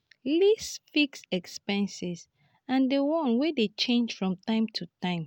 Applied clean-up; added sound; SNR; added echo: none; none; none; none.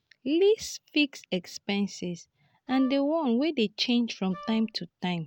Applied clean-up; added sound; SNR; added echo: none; Wind instrument, woodwind instrument; 18 dB; none.